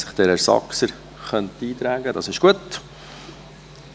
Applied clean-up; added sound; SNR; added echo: none; none; none; none.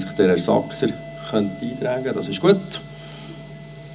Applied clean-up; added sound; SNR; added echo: none; Wind instrument, woodwind instrument; 19 dB; reverberation time 0.4 s.